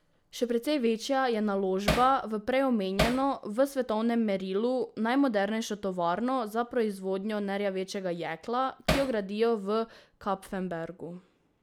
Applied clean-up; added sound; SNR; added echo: none; Hammer; 1 dB; none.